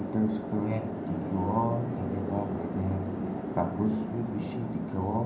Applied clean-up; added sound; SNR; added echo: none; Chatter / Traffic noise, roadway noise / Train; 4 dB; reverberation time 0.6 s.